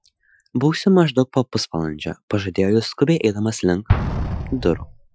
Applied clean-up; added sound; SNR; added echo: classical method Wiener filter.